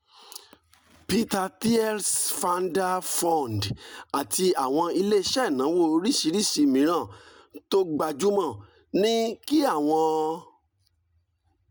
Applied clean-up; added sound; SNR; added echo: none; none; none; none.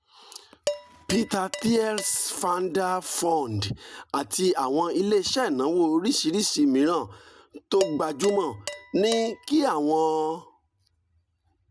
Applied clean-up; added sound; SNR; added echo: none; Dishes, pots, and pans; 13 dB; none.